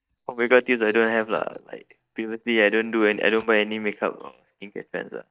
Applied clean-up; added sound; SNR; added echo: neural mask model DeepFilterNet 3.